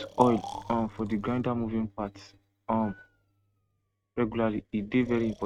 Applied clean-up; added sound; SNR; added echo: neural mask model RNNoise.